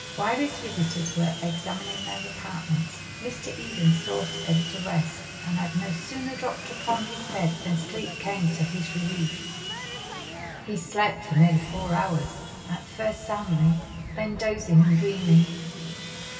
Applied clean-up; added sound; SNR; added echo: none; Sawing; 11 dB; reverberation time 2.4 s.